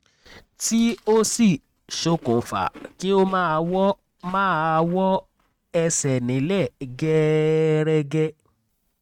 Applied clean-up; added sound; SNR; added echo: neural mask model RNNoise.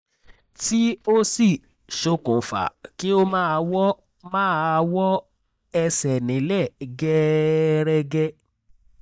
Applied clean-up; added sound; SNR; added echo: neural mask model DeepFilterNet 3.